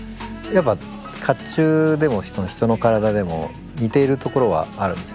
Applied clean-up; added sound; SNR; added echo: none; none; none; none.